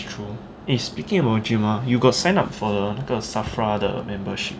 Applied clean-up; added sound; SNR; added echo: none; none; none; none.